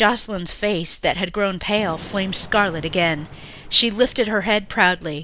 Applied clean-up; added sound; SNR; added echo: none; Thunder / Rain; 18 dB; none.